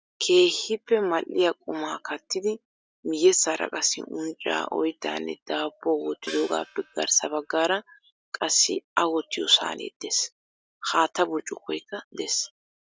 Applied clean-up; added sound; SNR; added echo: none; Gong; 17 dB; none.